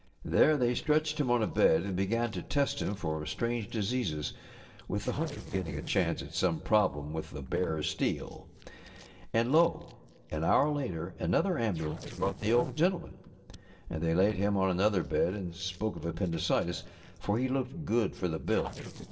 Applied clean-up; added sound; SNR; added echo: neural separator model SepFormer DNS4.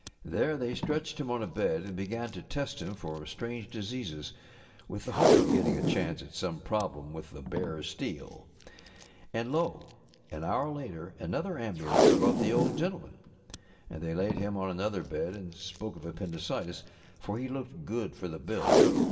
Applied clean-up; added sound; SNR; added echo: none; Packing tape, duct tape; -1 dB; reverberation time 1.2 s.